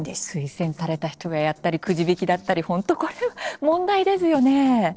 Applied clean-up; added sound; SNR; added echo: neural separator model SepFormer DNS4.